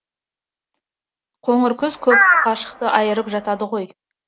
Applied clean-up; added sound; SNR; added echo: none; Crow; -2 dB; none.